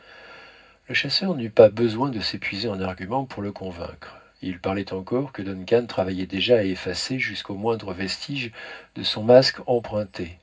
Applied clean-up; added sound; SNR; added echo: none; none; none; reverberation time 0.4 s.